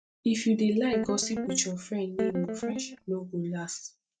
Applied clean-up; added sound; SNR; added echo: neural mask model DeepFilterNet 3.